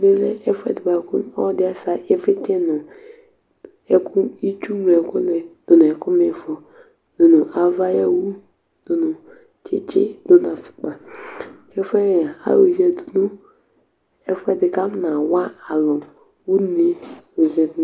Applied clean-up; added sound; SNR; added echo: none; none; none; none.